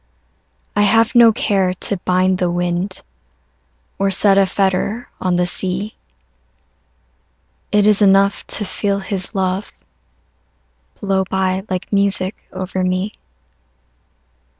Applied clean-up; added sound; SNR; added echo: none; none; none; none.